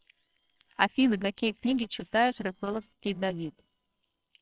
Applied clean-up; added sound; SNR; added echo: neural separator model SepFormer WHAMR!.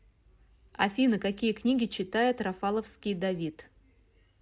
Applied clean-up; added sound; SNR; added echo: none; none; none; none.